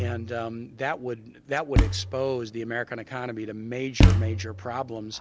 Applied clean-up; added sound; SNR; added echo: none; Thump, thud; -5 dB; none.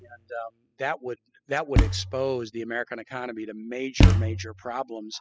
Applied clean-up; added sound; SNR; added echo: classical method spectral subtraction.